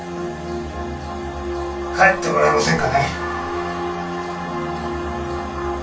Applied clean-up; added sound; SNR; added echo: none; none; none; reverberation time 0.2 s.